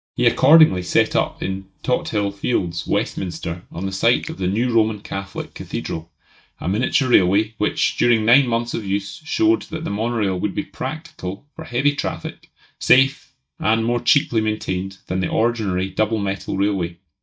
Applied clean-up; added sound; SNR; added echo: neural mask model DeepFilterNet 3.